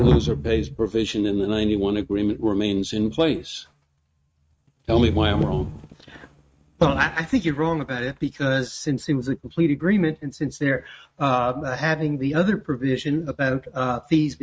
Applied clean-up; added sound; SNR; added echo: neural mask model RNNoise.